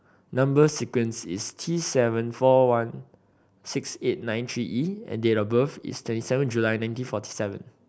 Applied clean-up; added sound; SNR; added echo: none; none; none; none.